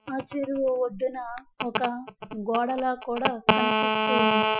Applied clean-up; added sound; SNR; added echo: classical method Wiener filter.